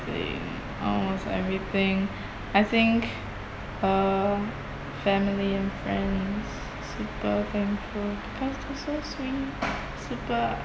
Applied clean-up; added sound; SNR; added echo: none; Bowed string instrument; 18 dB; none.